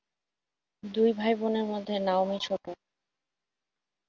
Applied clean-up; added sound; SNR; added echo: none; none; none; none.